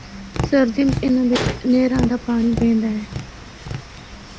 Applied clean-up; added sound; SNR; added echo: none; Tap; 8 dB; none.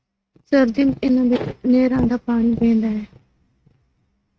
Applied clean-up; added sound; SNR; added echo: neural mask model RNNoise.